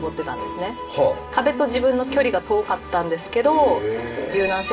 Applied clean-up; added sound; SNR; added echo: none; none; none; reverberation time 0.2 s.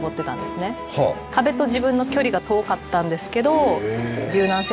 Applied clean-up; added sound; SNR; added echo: none; none; none; none.